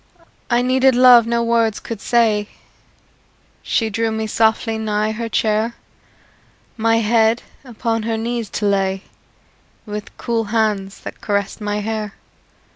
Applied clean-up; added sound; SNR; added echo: none; none; none; none.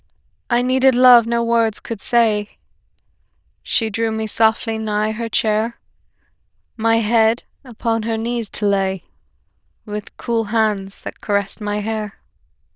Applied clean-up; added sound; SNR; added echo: neural diffusion model UNIVERSE++.